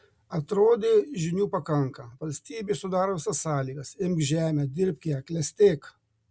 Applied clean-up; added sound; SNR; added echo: none; none; none; none.